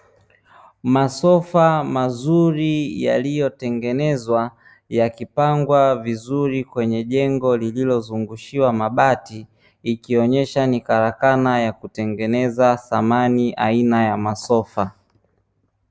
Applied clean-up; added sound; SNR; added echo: none; none; none; none.